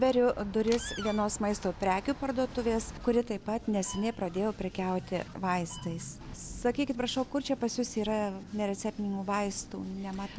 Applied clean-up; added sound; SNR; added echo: none; none; none; none.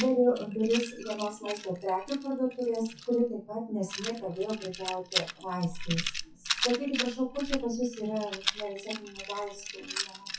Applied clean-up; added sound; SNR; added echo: classical method WPE with log-MMSE.